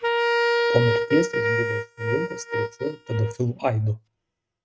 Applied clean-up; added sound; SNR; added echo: neural mask model RNNoise.